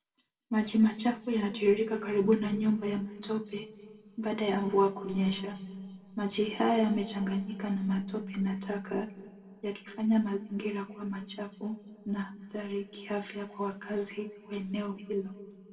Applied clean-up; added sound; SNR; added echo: none; none; none; reverberation time 1.6 s.